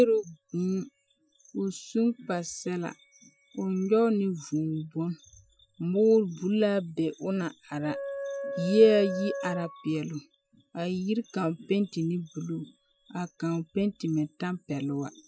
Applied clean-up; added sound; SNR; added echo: classical method Wiener filter.